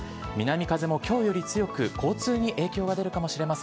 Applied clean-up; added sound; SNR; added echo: none; none; none; none.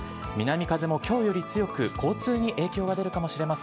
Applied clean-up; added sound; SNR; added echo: none; Wind instrument, woodwind instrument; 18 dB; none.